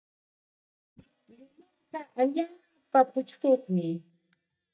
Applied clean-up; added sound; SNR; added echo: neural mask model DeepFilterNet 3.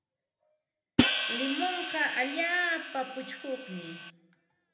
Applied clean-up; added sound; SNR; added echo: none; Hi-hat; -4 dB; reverberation time 0.7 s.